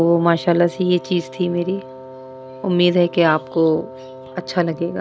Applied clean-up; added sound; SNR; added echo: none; Wind instrument, woodwind instrument; 17 dB; none.